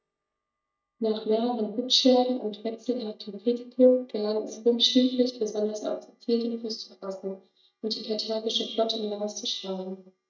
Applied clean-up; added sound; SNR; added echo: neural mask model DeepFilterNet 3.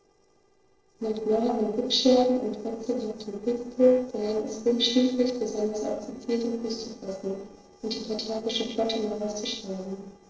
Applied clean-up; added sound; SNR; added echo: neural separator model SepFormer DNS4.